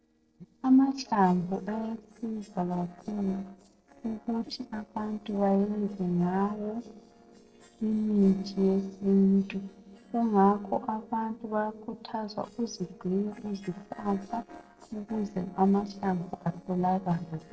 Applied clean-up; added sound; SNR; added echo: neural separator model SepFormer DNS4.